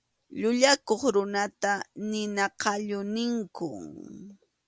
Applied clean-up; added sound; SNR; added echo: none; none; none; none.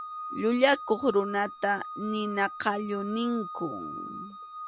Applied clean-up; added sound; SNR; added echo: none; Organ; 11 dB; none.